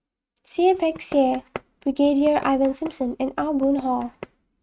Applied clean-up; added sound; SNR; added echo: neural mask model RNNoise.